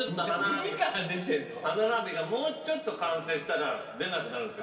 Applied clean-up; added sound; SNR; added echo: none; none; none; reverberation time 3.0 s.